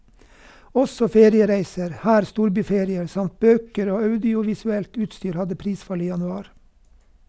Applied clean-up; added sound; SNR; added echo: none; none; none; none.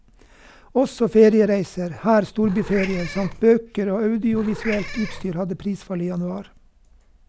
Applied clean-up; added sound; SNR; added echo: none; Meow / Purr; 11 dB; none.